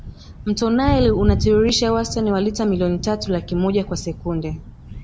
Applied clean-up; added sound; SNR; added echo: none; Thunder; 7 dB; none.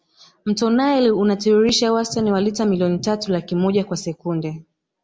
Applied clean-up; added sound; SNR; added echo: none; none; none; none.